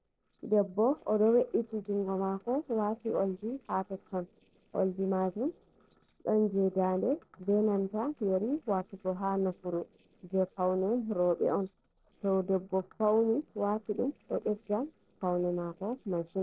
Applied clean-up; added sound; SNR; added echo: neural separator model SepFormer DNS4.